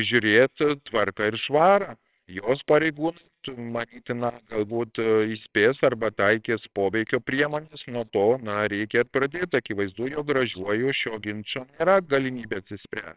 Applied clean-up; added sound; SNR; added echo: neural separator model SepFormer WHAMR!.